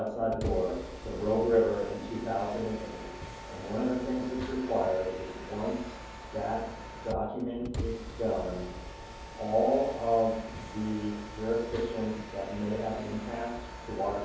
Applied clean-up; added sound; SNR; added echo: none; Mechanisms; 10 dB; reverberation time 2.8 s.